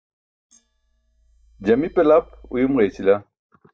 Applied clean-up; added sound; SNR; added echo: neural mask model DeepFilterNet 3.